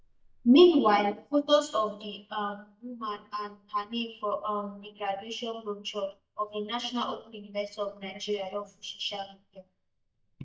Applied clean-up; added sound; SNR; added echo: neural mask model DeepFilterNet 3.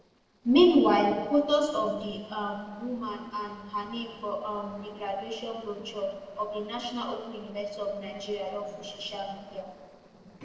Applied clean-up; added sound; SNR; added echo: neural separator model SepFormer DNS4.